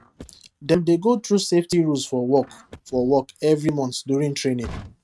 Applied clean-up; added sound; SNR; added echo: neural mask model RNNoise.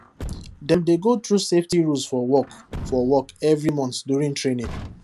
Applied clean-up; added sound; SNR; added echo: none; Truck; 16 dB; none.